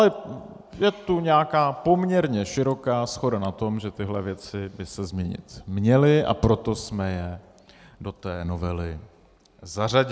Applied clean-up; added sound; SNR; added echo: none; none; none; none.